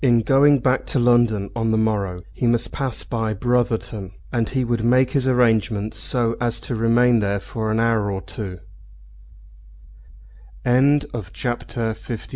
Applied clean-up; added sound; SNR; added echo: none; none; none; none.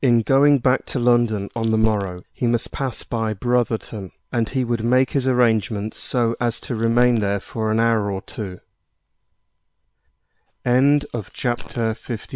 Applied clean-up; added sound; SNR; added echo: neural separator model SepFormer WHAM!.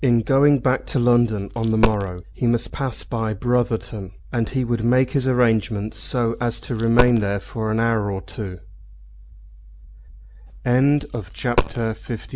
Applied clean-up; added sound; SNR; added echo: none; Coin (dropping); 5 dB; none.